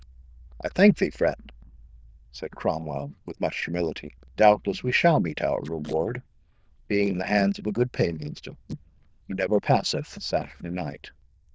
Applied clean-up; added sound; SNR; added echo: neural diffusion model UNIVERSE++.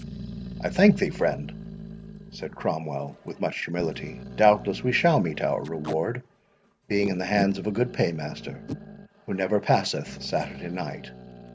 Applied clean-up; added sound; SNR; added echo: none; Packing tape, duct tape + Growling; 13 dB; none.